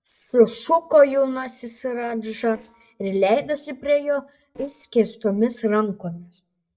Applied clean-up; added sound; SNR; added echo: neural separator model SepFormer DNS4.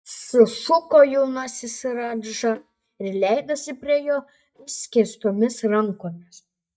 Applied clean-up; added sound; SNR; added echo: neural mask model DeepFilterNet 3.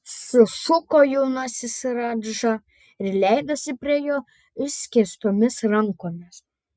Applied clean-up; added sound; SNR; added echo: none; none; none; none.